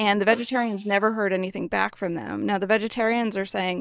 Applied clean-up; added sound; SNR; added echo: neural mask model DeepFilterNet 3.